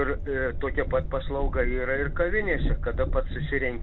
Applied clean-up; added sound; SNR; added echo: none; Train; 0 dB; none.